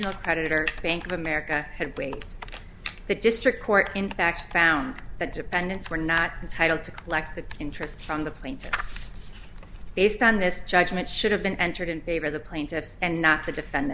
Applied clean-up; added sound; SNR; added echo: none; none; none; none.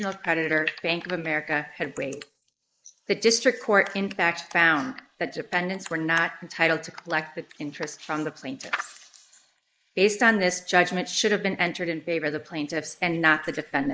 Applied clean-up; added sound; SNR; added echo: neural mask model Resemble Enhance denoiser.